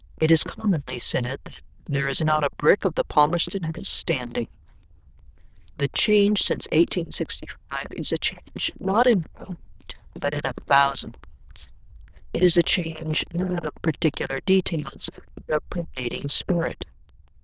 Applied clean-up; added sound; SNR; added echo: neural diffusion model UNIVERSE++.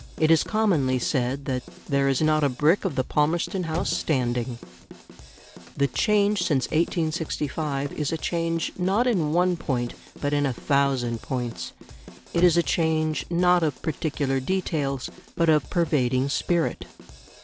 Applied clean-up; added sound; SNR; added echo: none; Slam / Car + Drum / Drum kit; 17 dB; none.